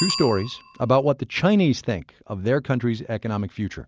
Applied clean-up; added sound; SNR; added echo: none; Bicycle bell; 14 dB; none.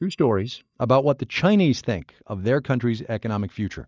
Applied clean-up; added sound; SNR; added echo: neural mask model DeepFilterNet 3.